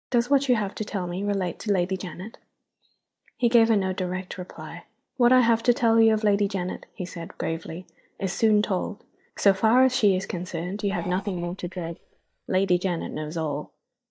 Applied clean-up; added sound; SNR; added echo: neural mask model DeepFilterNet 3.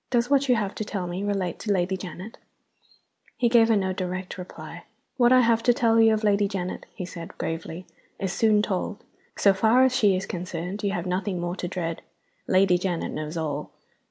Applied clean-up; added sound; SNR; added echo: none; none; none; none.